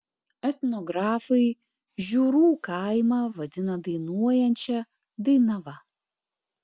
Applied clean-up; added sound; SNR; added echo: none; none; none; none.